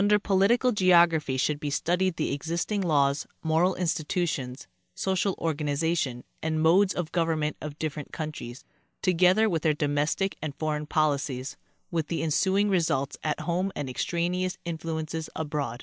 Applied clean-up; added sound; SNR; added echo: none; none; none; none.